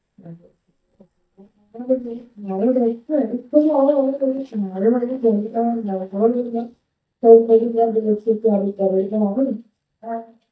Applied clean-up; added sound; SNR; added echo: neural mask model DeepFilterNet 3.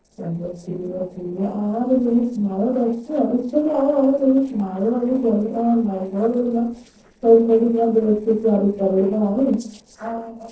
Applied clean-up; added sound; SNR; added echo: neural separator model SepFormer DNS4.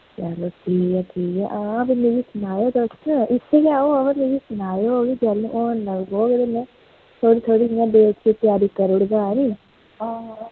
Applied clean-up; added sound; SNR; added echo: none; none; none; none.